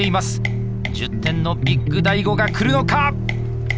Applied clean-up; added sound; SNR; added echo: none; Electric guitar; 4 dB; none.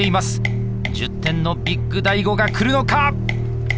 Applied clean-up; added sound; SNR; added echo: none; none; none; none.